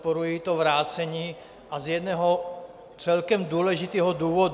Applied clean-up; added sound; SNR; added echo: none; none; none; none.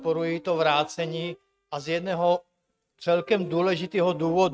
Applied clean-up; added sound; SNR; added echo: neural mask model RNNoise.